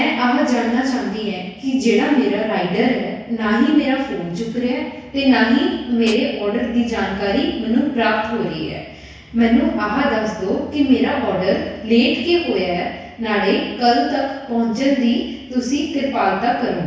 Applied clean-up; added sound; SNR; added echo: none; Tools; 16 dB; reverberation time 1.1 s.